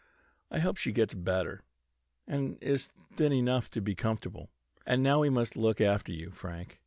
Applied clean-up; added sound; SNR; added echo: none; none; none; none.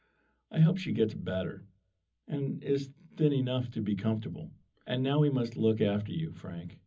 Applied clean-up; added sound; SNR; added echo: none; none; none; reverberation time 0.4 s.